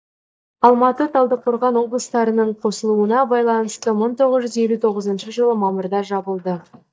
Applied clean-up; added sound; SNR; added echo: neural mask model DeepFilterNet 3.